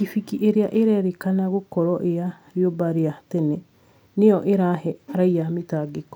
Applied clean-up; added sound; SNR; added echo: none; none; none; none.